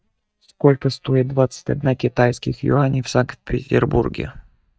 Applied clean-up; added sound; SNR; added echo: neural mask model DeepFilterNet 3.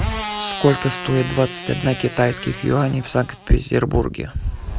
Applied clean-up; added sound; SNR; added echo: none; Motorcycle; 11 dB; none.